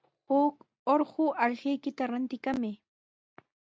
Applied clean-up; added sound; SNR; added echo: none; none; none; none.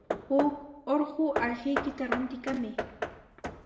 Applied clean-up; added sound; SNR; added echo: none; Hammer / Wood; 5 dB; reverberation time 0.8 s.